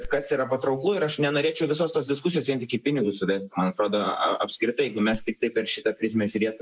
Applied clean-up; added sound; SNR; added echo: neural mask model Resemble Enhance denoiser.